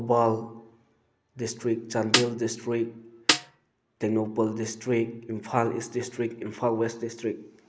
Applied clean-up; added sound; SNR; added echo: none; Snare drum; -2 dB; none.